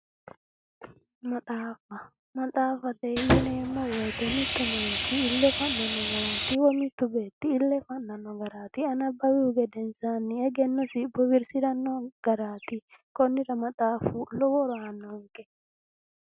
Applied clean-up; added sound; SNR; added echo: none; Sawing; 1 dB; none.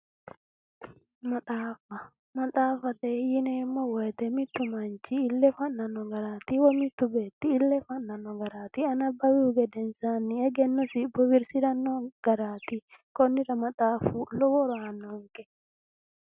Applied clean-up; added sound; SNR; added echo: none; none; none; none.